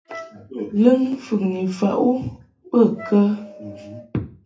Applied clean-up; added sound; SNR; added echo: none; Wind instrument, woodwind instrument; 20 dB; reverberation time 0.3 s.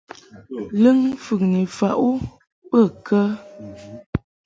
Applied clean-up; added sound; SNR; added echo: none; none; none; none.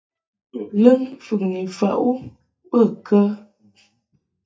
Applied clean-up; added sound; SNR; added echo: neural mask model DeepFilterNet 3.